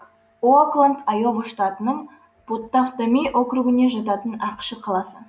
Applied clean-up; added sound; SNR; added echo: none; none; none; none.